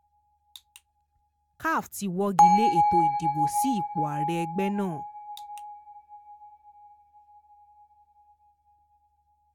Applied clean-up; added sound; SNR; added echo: none; Bell; -5 dB; none.